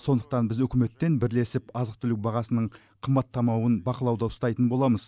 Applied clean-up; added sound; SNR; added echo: none; none; none; none.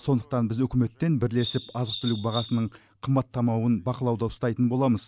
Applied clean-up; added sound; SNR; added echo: none; Bird vocalization, bird call, bird song; 11 dB; none.